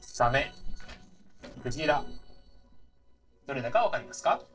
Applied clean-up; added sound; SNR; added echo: neural separator model SepFormer DNS4.